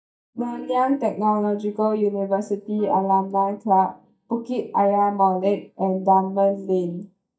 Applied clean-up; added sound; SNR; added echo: neural mask model DeepFilterNet 3.